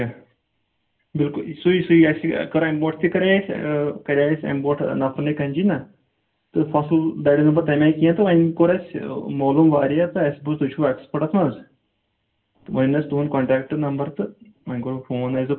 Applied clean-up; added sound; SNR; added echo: none; none; none; reverberation time 0.2 s.